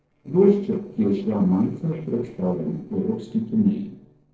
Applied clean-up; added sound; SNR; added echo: neural separator model SepFormer DNS4.